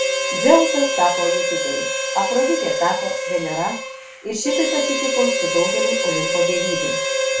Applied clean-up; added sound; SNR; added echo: none; Harmonica; -1 dB; reverberation time 0.3 s.